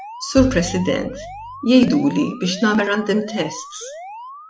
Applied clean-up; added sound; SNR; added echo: classical method Wiener filter.